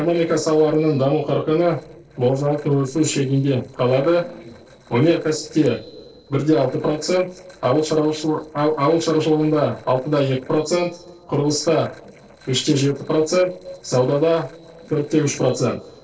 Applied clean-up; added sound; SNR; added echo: neural separator model SepFormer DNS4.